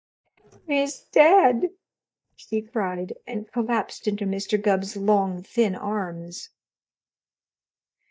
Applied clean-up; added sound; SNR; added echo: neural mask model DeepFilterNet 3.